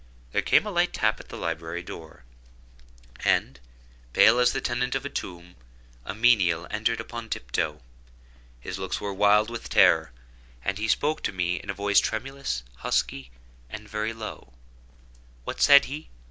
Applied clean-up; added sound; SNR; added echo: none; none; none; none.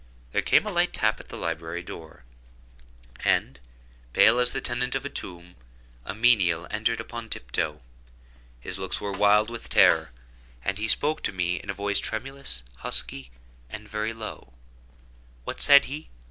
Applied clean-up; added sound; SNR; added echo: none; Snare drum; 15 dB; none.